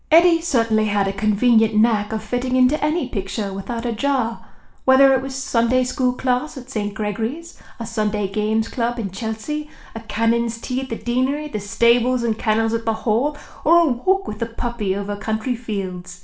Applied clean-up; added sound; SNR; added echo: none; none; none; reverberation time 0.4 s.